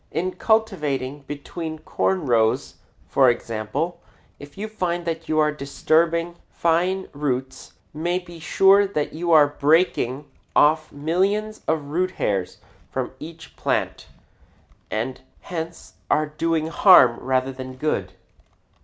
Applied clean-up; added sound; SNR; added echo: none; none; none; none.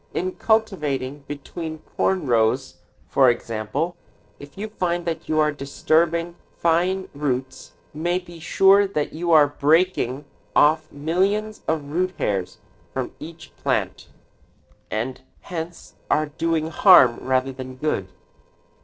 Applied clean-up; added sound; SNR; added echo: neural separator model SepFormer DNS4.